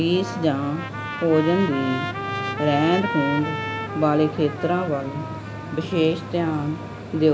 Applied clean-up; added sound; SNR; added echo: none; Trumpet; 9 dB; none.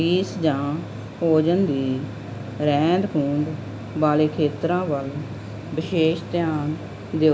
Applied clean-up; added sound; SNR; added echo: none; none; none; none.